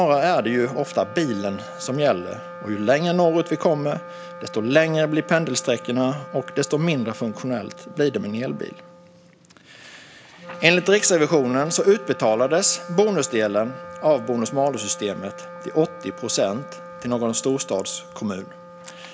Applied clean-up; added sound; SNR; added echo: none; Wind instrument, woodwind instrument; 16 dB; none.